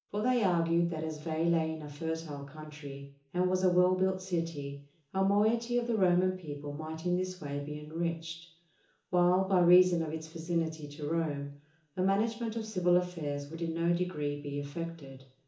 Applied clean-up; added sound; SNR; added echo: none; none; none; reverberation time 0.7 s.